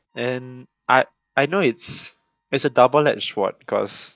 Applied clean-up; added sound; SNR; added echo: neural mask model DeepFilterNet 3.